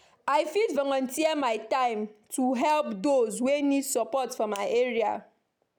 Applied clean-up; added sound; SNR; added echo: none; none; none; none.